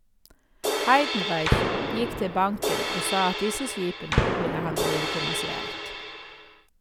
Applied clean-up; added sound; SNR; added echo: none; Crash cymbal + Gunshot, gunfire; -1 dB; none.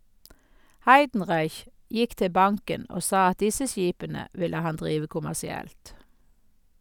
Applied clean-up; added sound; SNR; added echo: none; none; none; none.